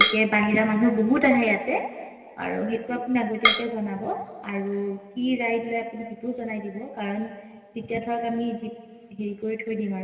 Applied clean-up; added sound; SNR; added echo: none; Drum kit; 3 dB; reverberation time 2.3 s.